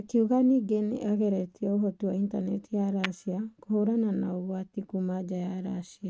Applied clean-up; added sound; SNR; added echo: neural mask model RNNoise.